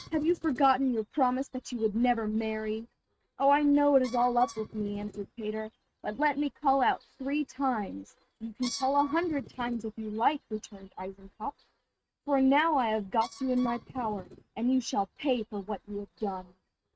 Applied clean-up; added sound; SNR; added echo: neural mask model RNNoise.